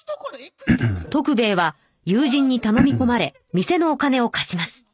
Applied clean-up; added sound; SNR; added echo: neural mask model RNNoise.